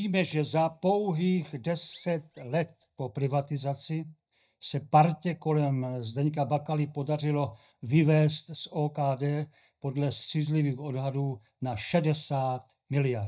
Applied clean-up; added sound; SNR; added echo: neural mask model DeepFilterNet 3.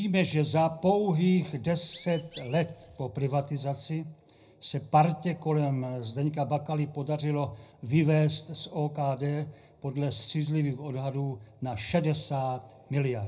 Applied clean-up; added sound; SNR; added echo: none; Chirp, tweet; 11 dB; reverberation time 0.3 s.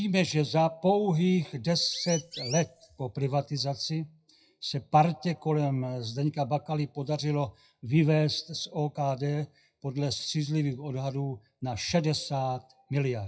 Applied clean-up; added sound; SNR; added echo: classical method WPE with log-MMSE.